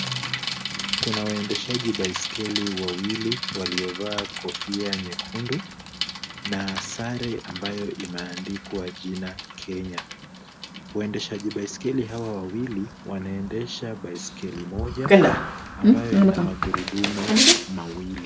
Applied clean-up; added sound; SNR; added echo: none; Bicycle; -5 dB; none.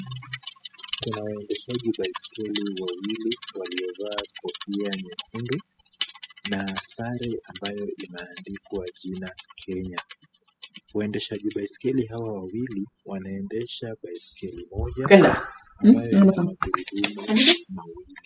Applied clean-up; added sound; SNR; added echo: classical method spectral subtraction.